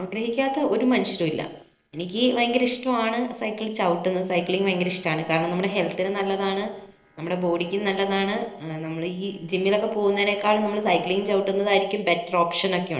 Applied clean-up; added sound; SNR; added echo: neural separator model SepFormer DNS4.